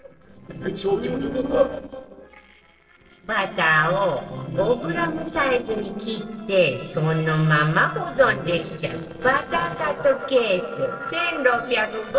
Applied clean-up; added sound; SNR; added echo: neural separator model SepFormer DNS4.